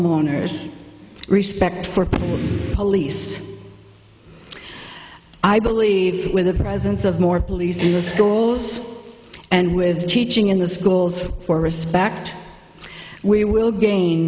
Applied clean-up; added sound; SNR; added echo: none; none; none; none.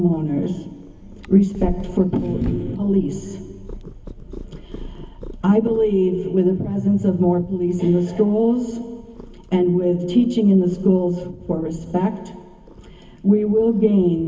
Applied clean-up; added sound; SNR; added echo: none; Purr; 16 dB; reverberation time 0.3 s.